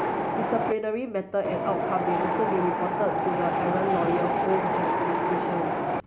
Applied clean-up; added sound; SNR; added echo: none; Wind; -2 dB; none.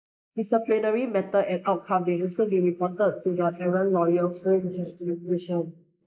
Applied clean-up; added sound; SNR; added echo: neural mask model Resemble Enhance denoiser.